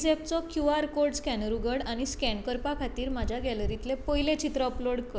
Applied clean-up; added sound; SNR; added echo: none; none; none; none.